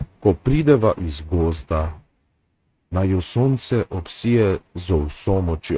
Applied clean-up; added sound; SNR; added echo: neural mask model RNNoise.